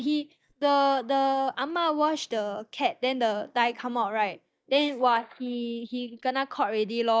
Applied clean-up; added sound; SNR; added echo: neural mask model DeepFilterNet 3.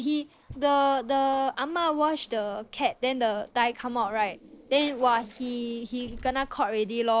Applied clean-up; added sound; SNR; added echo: neural separator model SepFormer DNS4.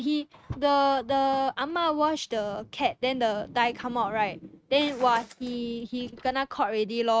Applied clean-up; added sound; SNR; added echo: neural mask model RNNoise.